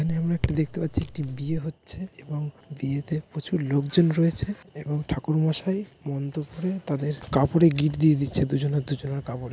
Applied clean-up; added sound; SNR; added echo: none; Raindrop / Drip; 8 dB; none.